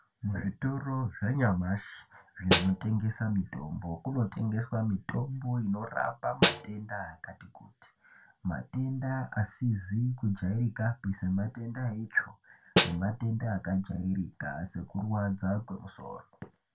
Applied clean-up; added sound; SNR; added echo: none; Snare drum; -4 dB; reverberation time 0.2 s.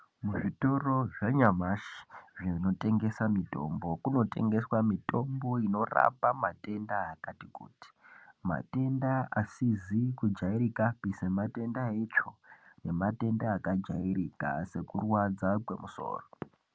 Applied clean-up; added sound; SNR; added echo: none; none; none; none.